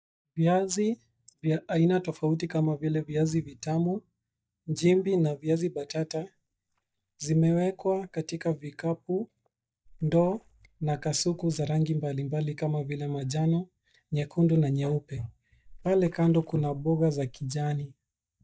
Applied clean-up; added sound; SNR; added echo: neural mask model DeepFilterNet 3.